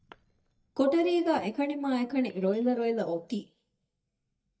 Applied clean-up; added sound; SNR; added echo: neural mask model DeepFilterNet 3.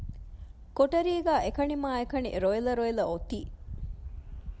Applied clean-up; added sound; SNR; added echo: none; none; none; none.